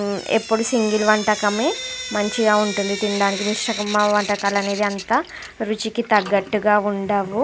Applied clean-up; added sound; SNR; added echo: none; Drip / Sink (filling or washing); 12 dB; none.